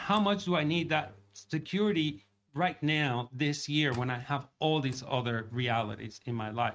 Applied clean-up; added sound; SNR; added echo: neural mask model RNNoise.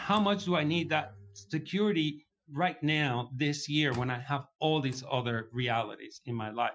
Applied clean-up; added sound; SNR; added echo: classical method Wiener filter.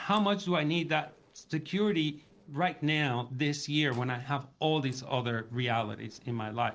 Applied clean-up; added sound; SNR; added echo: neural separator model SepFormer DNS4.